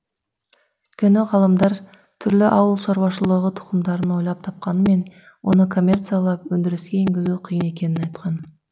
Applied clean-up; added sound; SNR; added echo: none; none; none; none.